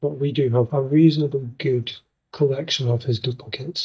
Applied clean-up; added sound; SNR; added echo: neural mask model DeepFilterNet 3.